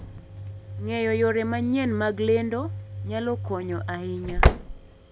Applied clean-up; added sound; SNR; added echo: none; Slam / Engine; 1 dB; none.